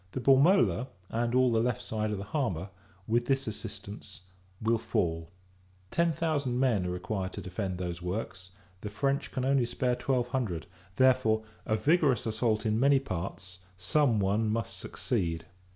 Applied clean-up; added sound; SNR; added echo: none; none; none; none.